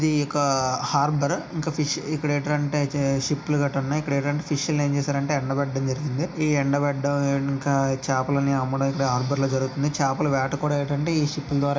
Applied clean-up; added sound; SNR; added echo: none; none; none; reverberation time 0.4 s.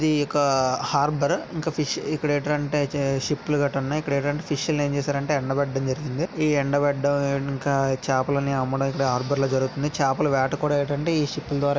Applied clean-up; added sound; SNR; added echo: none; none; none; none.